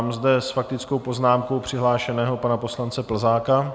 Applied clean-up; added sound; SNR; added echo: none; none; none; none.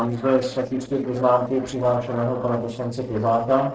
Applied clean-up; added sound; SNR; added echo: neural separator model SepFormer DNS4.